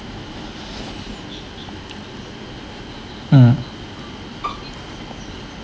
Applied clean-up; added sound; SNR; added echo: none; Bowed string instrument; 11 dB; none.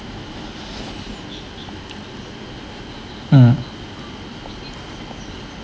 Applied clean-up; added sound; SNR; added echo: none; none; none; none.